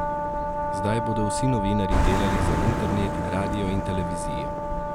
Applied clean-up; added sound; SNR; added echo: none; Brass instrument + Car passing by; -3 dB; none.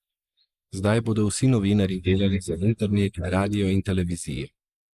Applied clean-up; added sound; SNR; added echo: neural mask model Resemble Enhance denoiser.